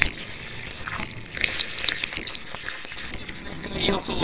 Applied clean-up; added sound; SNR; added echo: neural separator model SepFormer WHAMR!.